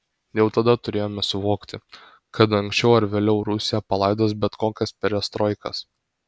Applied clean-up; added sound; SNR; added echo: none; none; none; none.